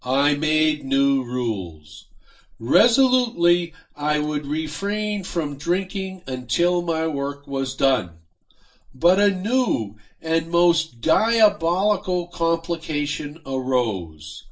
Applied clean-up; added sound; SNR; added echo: none; none; none; reverberation time 0.2 s.